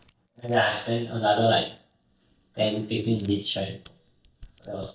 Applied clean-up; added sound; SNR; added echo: neural mask model DeepFilterNet 3.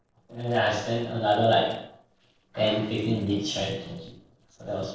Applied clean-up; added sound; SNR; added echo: neural separator model SepFormer DNS4.